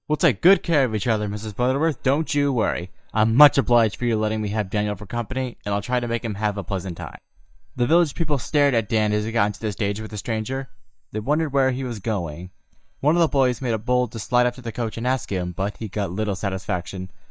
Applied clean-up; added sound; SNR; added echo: neural mask model DeepFilterNet 3.